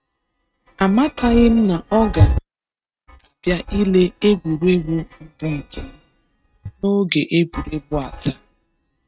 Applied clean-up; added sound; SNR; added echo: neural mask model RNNoise.